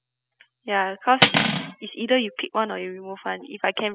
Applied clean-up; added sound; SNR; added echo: classical method spectral subtraction.